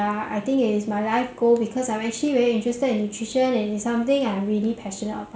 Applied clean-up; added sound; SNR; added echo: none; none; none; none.